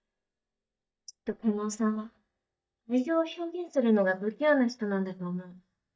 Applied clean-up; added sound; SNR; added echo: neural mask model DeepFilterNet 3.